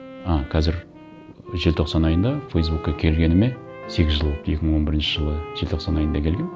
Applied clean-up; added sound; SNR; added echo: none; Wind instrument, woodwind instrument; 17 dB; none.